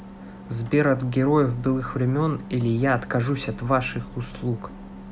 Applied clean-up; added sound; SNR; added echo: none; none; none; none.